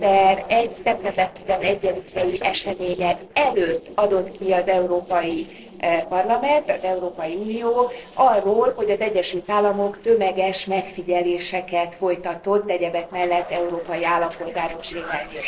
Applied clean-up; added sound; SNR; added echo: neural separator model SepFormer DNS4.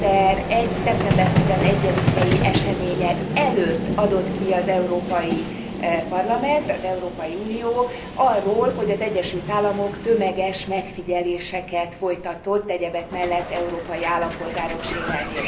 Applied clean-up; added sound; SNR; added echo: none; Vehicle; 3 dB; reverberation time 0.5 s.